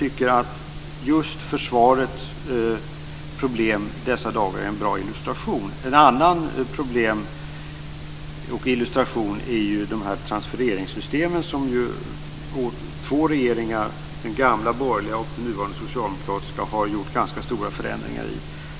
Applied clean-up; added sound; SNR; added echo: none; none; none; none.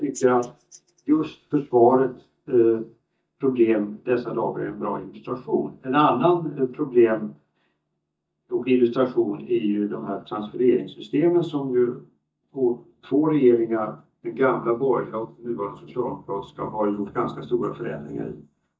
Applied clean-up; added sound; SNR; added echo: neural mask model DeepFilterNet 3.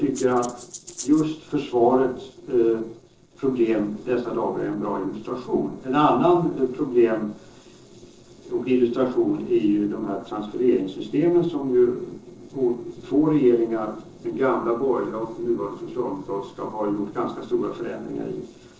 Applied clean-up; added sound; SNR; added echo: neural separator model SepFormer DNS4.